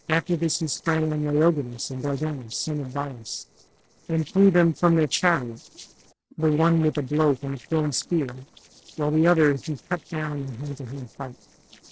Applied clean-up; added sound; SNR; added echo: neural separator model SepFormer DNS4.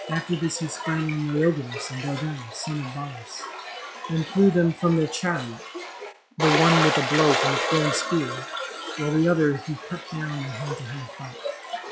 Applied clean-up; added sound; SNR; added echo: classical method log-MMSE.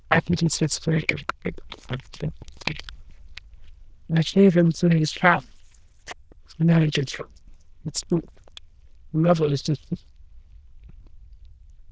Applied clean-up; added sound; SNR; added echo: neural diffusion model UNIVERSE++.